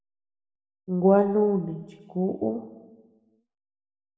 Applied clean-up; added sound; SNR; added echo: none; none; none; reverberation time 1.0 s.